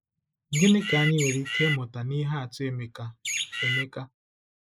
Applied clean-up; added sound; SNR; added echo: neural mask model Resemble Enhance denoiser.